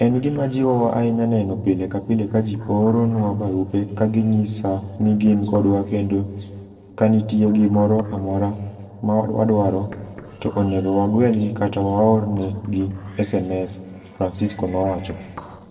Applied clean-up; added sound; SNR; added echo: neural separator model SepFormer DNS4.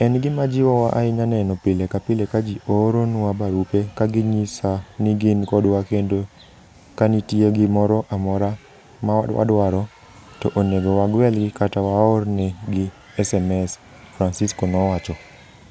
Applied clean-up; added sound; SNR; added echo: none; none; none; none.